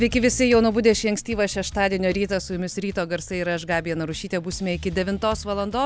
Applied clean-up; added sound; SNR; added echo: none; none; none; none.